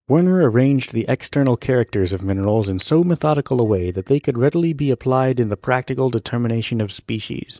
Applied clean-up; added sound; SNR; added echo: neural mask model DeepFilterNet 3.